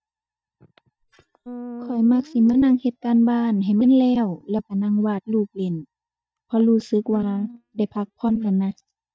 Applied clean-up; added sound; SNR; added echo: neural mask model DeepFilterNet 3.